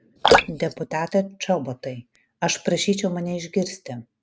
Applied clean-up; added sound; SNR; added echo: neural mask model RNNoise.